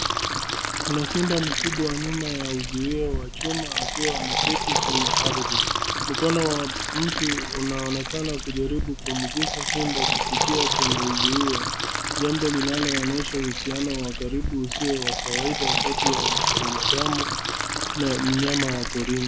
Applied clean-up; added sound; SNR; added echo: none; Fill (with liquid); -2 dB; none.